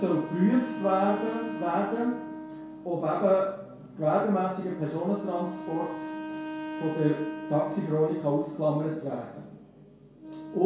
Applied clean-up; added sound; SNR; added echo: none; Wind instrument, woodwind instrument; 10 dB; reverberation time 0.6 s.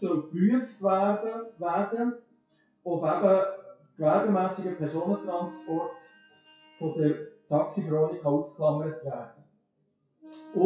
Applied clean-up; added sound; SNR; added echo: classical method WPE with log-MMSE.